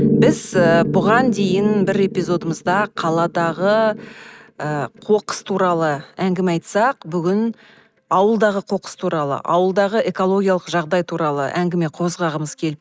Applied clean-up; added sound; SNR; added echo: neural mask model RNNoise.